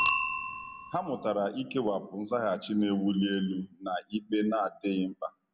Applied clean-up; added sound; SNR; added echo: none; Bicycle bell; -4 dB; none.